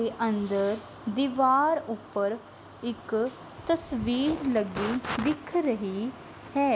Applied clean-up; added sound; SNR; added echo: none; none; none; none.